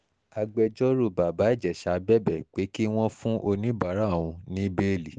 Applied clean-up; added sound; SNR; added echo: none; none; none; none.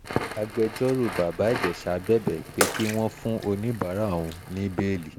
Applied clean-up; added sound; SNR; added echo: none; Crackle + Bathtub (filling or washing) / Water / Splash, splatter; 7 dB; none.